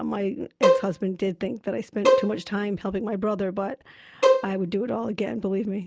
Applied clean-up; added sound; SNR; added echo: none; Bowed string instrument; -3 dB; none.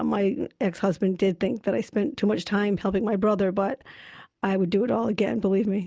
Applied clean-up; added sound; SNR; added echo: none; none; none; none.